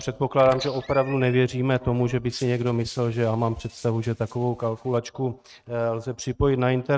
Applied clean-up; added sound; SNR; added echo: neural mask model RNNoise.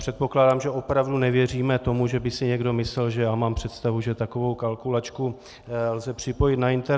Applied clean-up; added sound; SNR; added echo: none; none; none; none.